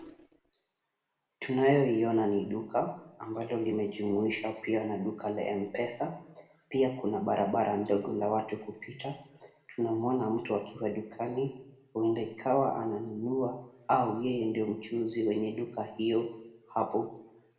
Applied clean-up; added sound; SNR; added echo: none; none; none; reverberation time 0.7 s.